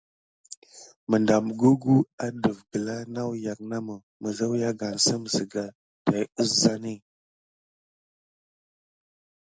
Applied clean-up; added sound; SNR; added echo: none; none; none; none.